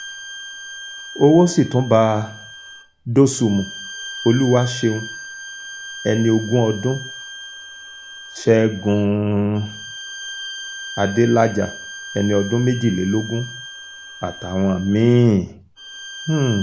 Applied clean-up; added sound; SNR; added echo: none; Bowed string instrument; 15 dB; none.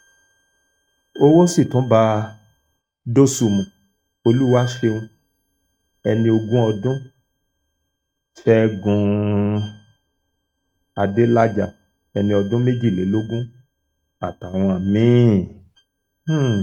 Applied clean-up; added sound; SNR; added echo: neural mask model RNNoise.